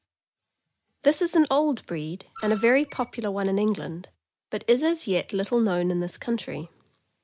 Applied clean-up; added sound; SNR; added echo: none; Screech; 17 dB; none.